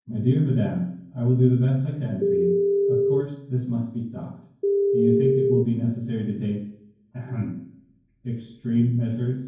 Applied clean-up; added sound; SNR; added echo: none; Telephone; -4 dB; reverberation time 0.9 s.